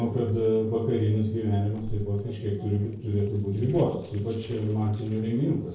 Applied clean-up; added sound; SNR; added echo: neural separator model SepFormer DNS4.